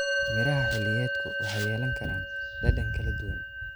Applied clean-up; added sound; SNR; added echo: none; Musical instrument; 1 dB; none.